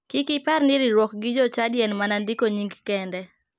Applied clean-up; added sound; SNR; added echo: none; none; none; none.